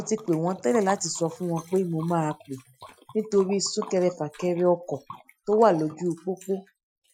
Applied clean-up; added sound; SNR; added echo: classical method Wiener filter.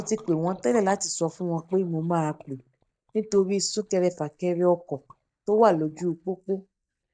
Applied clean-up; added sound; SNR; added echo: neural mask model DeepFilterNet 3.